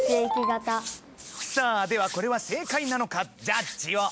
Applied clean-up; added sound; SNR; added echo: none; Hands; 13 dB; none.